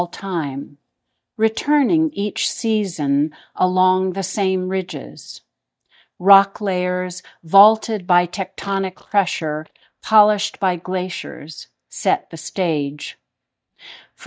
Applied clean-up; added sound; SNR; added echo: neural mask model DeepFilterNet 3.